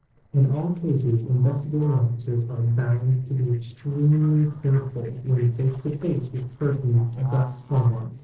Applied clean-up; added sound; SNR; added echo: neural separator model SepFormer DNS4.